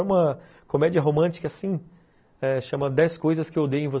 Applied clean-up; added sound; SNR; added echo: none; none; none; none.